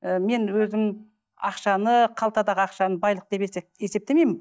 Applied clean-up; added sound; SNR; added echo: neural mask model DeepFilterNet 3.